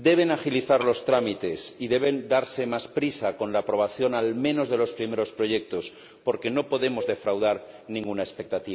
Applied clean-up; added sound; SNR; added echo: none; Cowbell + Tap / Glass; 16 dB; none.